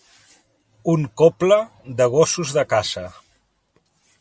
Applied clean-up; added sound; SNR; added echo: none; none; none; none.